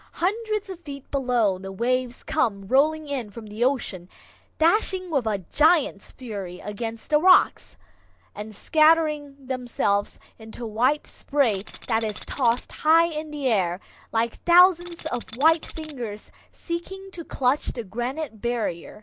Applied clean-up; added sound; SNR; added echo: none; Tools; 17 dB; none.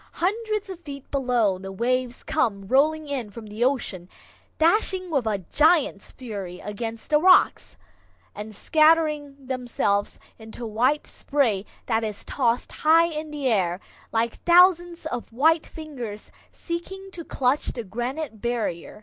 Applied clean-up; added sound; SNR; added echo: none; none; none; none.